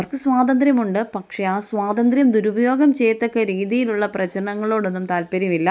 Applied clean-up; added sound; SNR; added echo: none; none; none; none.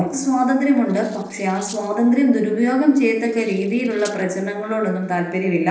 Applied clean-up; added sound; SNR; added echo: neural separator model SepFormer DNS4.